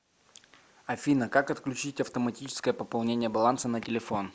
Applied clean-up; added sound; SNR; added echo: none; none; none; none.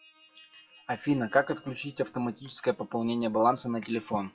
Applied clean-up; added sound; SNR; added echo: classical method WPE with log-MMSE.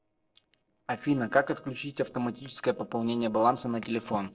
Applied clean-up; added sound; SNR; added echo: neural separator model SepFormer DNS4.